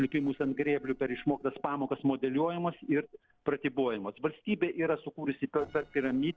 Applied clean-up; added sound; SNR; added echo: neural separator model SepFormer DNS4.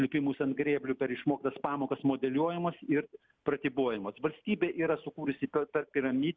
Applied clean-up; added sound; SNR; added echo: none; none; none; none.